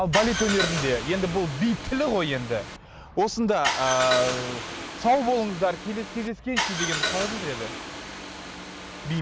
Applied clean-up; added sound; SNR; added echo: none; Car; 5 dB; none.